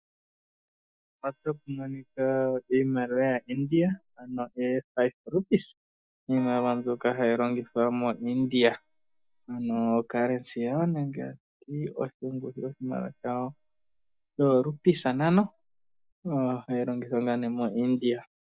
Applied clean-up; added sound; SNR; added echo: neural mask model DeepFilterNet 3.